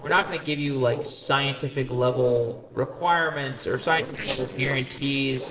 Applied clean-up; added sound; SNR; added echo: neural separator model SepFormer DNS4.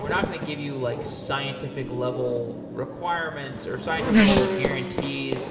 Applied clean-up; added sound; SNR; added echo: none; Race car, auto racing / Accelerating, revving, vroom; -3 dB; reverberation time 2.8 s.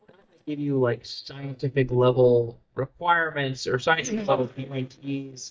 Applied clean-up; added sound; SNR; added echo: neural mask model DeepFilterNet 3.